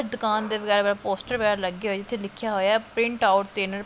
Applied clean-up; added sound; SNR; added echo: none; none; none; none.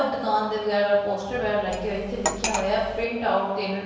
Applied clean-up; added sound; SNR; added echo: none; Cutlery, silverware; 6 dB; reverberation time 1.2 s.